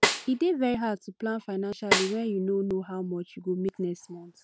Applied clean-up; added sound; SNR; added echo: none; Snare drum; 1 dB; none.